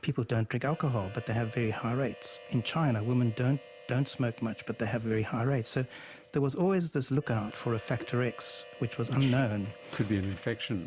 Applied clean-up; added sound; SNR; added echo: none; Harmonica; 19 dB; none.